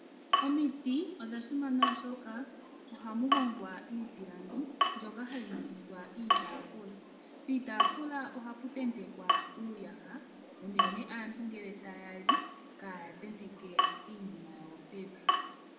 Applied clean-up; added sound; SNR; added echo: none; Drip / Water tap, faucet; -4 dB; reverberation time 1.5 s.